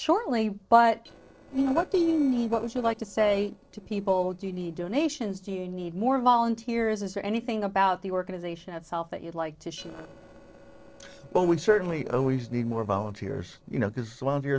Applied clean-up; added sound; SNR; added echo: neural separator model SepFormer DNS4.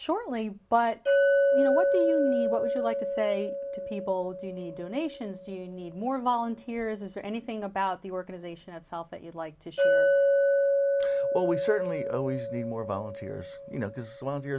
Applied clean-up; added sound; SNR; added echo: none; Chink, clink; -3 dB; none.